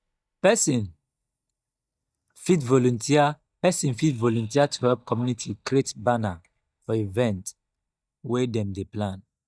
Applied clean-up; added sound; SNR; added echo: neural mask model DeepFilterNet 3.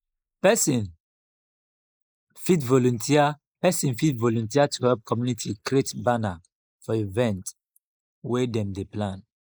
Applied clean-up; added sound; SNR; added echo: neural mask model Resemble Enhance denoiser.